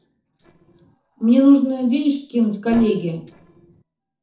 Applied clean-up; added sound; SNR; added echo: neural separator model SepFormer DNS4.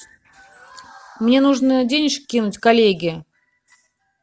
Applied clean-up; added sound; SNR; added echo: none; none; none; none.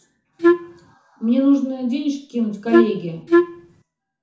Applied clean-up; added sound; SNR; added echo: none; Wind instrument, woodwind instrument; -5 dB; reverberation time 0.6 s.